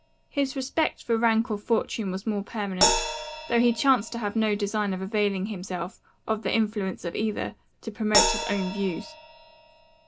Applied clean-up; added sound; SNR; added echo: none; Crash cymbal; 6 dB; reverberation time 0.3 s.